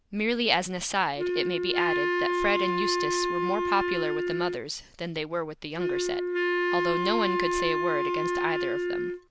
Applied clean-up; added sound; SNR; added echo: none; Wind instrument, woodwind instrument; -3 dB; none.